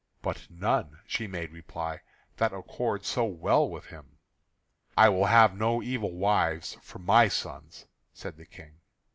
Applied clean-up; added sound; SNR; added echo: none; none; none; none.